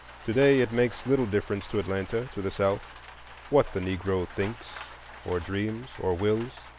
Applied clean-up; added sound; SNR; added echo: none; Rain; 18 dB; none.